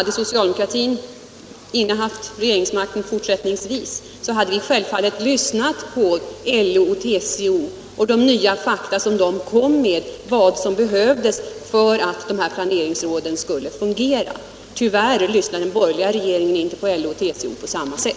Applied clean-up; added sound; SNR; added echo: none; none; none; none.